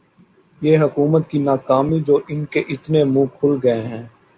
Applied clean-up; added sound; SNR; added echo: none; none; none; none.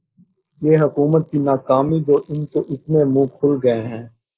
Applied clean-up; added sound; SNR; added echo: neural mask model Resemble Enhance denoiser.